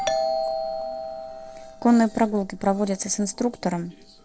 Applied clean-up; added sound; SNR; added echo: neural separator model SepFormer DNS4.